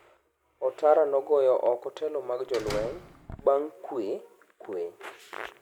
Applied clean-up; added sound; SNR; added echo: none; Slam; 12 dB; none.